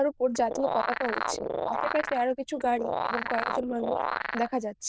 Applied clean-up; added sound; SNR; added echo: neural diffusion model UNIVERSE++.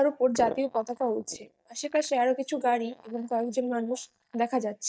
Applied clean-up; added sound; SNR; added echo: neural mask model DeepFilterNet 3.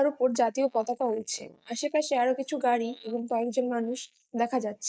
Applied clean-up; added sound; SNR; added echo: neural mask model Resemble Enhance denoiser.